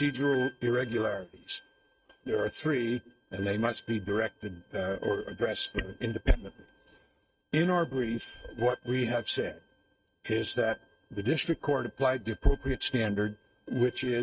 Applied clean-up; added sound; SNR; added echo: neural mask model RNNoise.